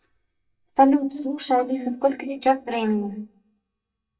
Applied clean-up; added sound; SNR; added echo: neural mask model DeepFilterNet 3.